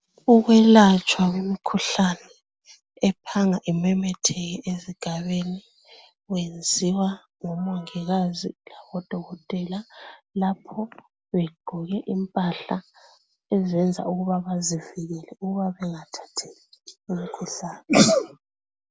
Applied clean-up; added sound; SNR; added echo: none; none; none; none.